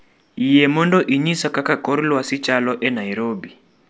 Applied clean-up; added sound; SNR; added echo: none; none; none; none.